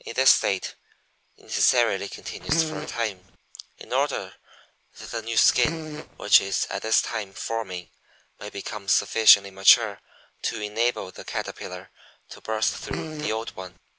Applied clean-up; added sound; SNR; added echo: none; Fart; 7 dB; none.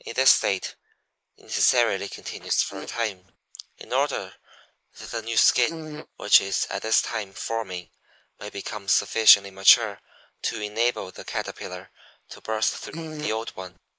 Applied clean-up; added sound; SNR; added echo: neural mask model Resemble Enhance denoiser.